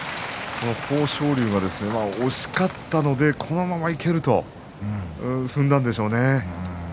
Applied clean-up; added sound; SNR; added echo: none; none; none; none.